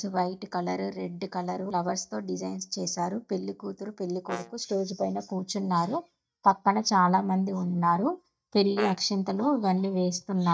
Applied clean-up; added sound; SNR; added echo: neural mask model DeepFilterNet 3.